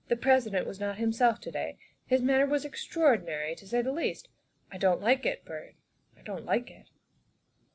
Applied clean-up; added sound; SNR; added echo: none; none; none; none.